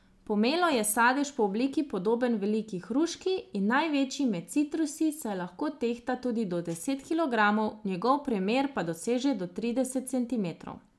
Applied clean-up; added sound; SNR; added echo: none; none; none; none.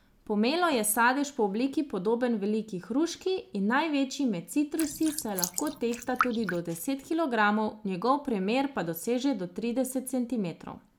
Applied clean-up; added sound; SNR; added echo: neural mask model Resemble Enhance denoiser.